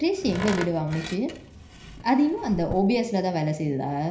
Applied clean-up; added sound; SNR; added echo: none; Tools; 12 dB; reverberation time 0.5 s.